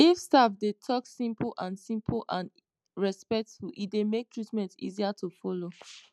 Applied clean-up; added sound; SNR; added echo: none; none; none; none.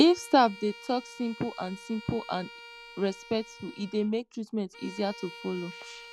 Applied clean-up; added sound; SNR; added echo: none; Bowed string instrument; 18 dB; none.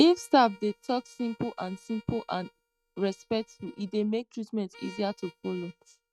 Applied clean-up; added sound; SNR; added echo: neural mask model RNNoise.